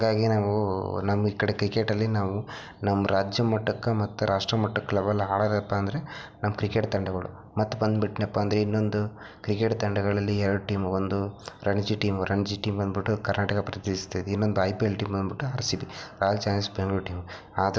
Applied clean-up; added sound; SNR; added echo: none; none; none; none.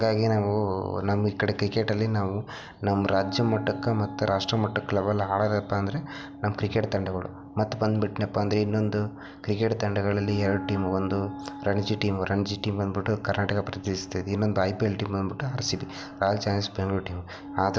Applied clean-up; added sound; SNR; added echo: none; Wind instrument, woodwind instrument; 14 dB; none.